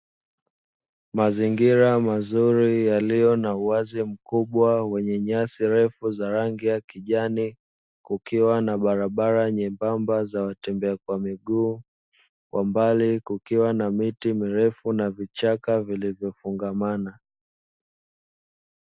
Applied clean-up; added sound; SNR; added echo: none; none; none; none.